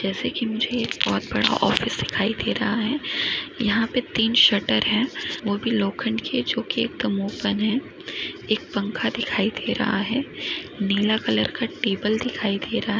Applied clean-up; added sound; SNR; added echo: none; none; none; none.